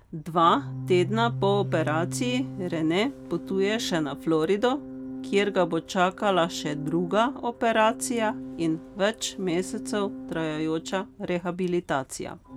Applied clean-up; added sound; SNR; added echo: none; Organ; 11 dB; none.